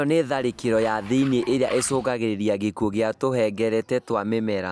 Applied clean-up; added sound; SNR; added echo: none; Tools; 18 dB; none.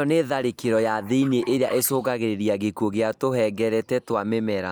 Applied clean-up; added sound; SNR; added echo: neural mask model Resemble Enhance denoiser.